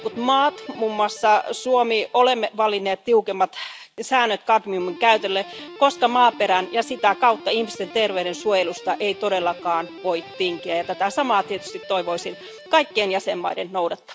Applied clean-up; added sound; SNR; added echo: none; Guitar; 19 dB; none.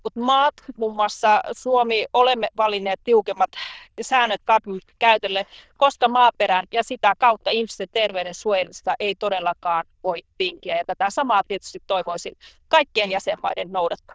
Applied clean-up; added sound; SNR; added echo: neural diffusion model UNIVERSE++.